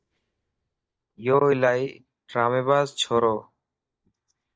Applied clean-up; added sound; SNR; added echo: neural mask model DeepFilterNet 3.